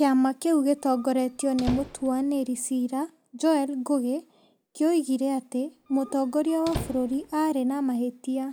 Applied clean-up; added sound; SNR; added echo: none; Squeak; 15 dB; none.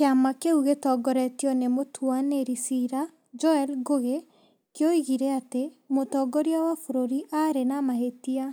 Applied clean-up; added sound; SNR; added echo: none; none; none; none.